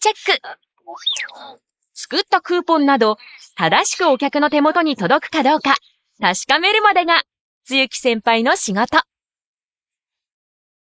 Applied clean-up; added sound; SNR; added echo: neural mask model Resemble Enhance denoiser.